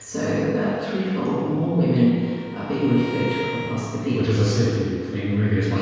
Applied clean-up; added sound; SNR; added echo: none; Bowed string instrument; 14 dB; reverberation time 1.9 s.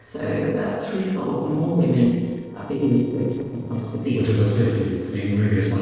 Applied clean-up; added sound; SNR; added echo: neural separator model SepFormer DNS4.